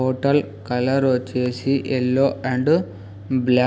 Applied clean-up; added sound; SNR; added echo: none; none; none; none.